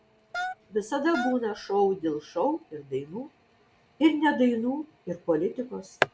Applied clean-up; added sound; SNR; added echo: none; Wind instrument, woodwind instrument; 8 dB; none.